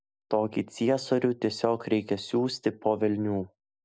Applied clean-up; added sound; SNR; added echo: none; none; none; none.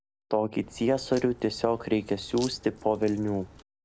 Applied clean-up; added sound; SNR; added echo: none; Crack; 19 dB; none.